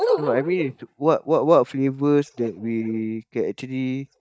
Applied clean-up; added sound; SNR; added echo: neural mask model DeepFilterNet 3.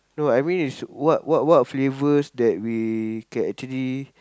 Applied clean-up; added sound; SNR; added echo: none; none; none; none.